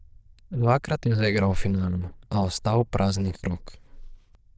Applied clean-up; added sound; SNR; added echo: neural diffusion model UNIVERSE++.